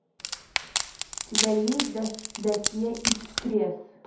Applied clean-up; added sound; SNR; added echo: none; Wood; 1 dB; reverberation time 0.5 s.